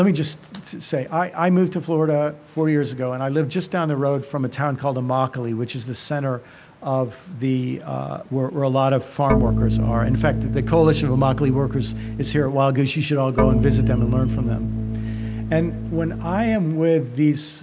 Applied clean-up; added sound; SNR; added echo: none; Organ; 1 dB; none.